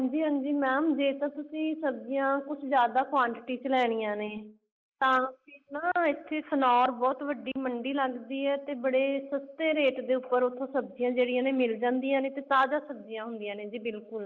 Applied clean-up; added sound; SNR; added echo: neural mask model Resemble Enhance denoiser.